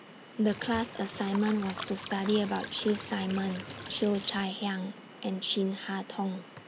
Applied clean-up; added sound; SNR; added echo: none; Cricket / Water; 10 dB; none.